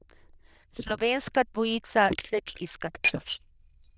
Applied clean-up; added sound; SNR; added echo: neural diffusion model UNIVERSE++.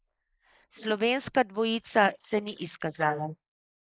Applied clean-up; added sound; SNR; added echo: neural mask model Resemble Enhance denoiser.